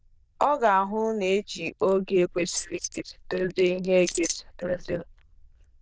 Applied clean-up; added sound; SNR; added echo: neural diffusion model UNIVERSE++.